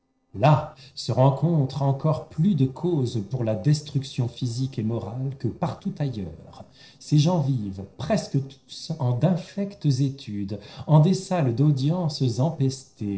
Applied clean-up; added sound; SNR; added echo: neural separator model SepFormer DNS4.